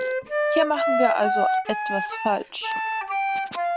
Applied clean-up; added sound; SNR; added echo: none; Wind instrument, woodwind instrument; -3 dB; none.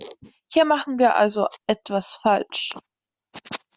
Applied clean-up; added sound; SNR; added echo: none; none; none; none.